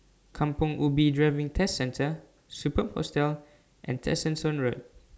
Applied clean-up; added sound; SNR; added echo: none; none; none; none.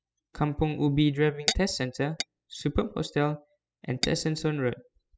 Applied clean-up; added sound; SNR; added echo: classical method spectral subtraction.